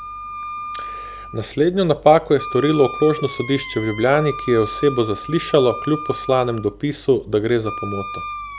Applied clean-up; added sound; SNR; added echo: none; Wind instrument, woodwind instrument; 12 dB; none.